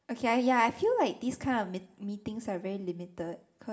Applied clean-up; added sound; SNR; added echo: none; none; none; reverberation time 0.5 s.